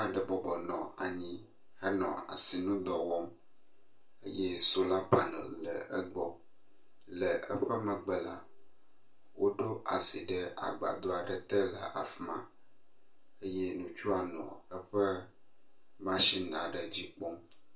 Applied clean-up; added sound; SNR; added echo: none; none; none; reverberation time 0.3 s.